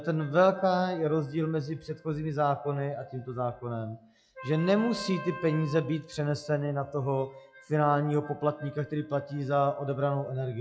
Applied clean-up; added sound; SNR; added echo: classical method log-MMSE.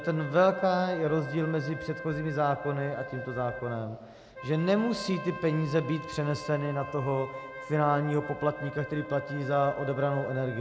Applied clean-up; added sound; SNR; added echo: none; Wind instrument, woodwind instrument; 12 dB; none.